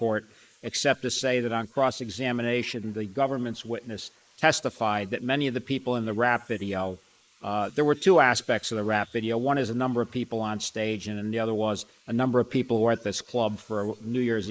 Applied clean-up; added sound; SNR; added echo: neural mask model Resemble Enhance denoiser.